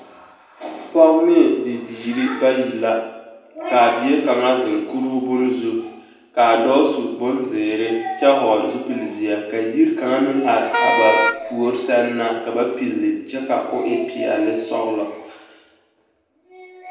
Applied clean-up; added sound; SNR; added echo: none; Wind instrument, woodwind instrument; 1 dB; reverberation time 0.8 s.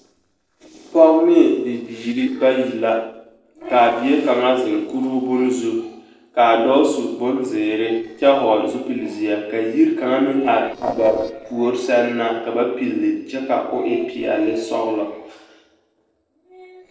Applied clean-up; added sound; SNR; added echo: neural separator model SepFormer DNS4.